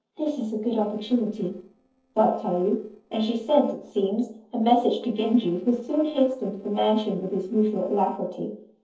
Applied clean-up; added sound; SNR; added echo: neural separator model SepFormer DNS4.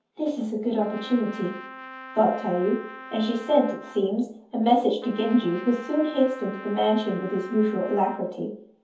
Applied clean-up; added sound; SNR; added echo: none; Trumpet; 17 dB; reverberation time 0.5 s.